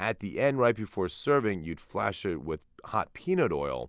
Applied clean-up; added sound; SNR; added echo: none; none; none; none.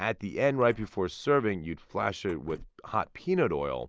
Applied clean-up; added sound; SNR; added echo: neural mask model Resemble Enhance denoiser.